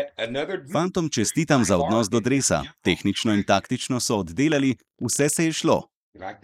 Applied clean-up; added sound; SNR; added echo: neural mask model Resemble Enhance denoiser.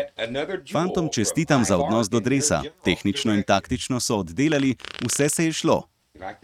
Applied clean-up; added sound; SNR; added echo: neural mask model RNNoise.